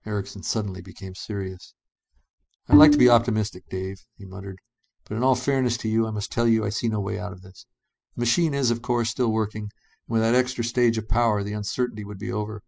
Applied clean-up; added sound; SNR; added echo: classical method spectral subtraction.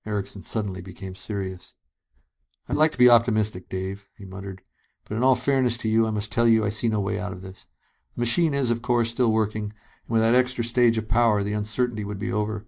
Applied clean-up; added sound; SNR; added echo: neural mask model DeepFilterNet 3.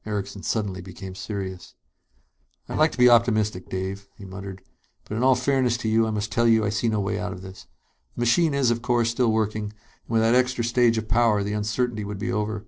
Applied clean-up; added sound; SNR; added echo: neural separator model SepFormer DNS4.